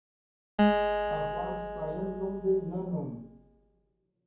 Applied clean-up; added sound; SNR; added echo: none; Acoustic guitar; -3 dB; reverberation time 0.9 s.